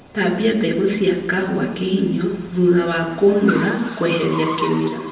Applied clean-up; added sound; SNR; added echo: none; Car; 14 dB; reverberation time 0.7 s.